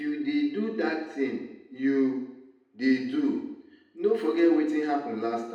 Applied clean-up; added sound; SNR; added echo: none; none; none; reverberation time 0.8 s.